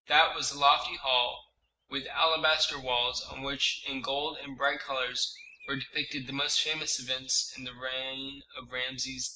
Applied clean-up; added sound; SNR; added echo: neural mask model RNNoise.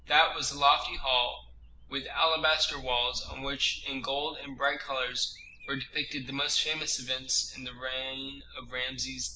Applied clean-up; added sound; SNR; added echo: none; Bird vocalization, bird call, bird song; 17 dB; none.